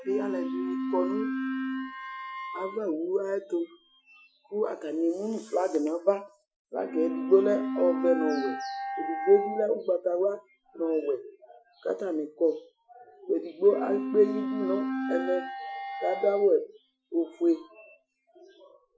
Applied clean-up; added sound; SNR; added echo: classical method Wiener filter.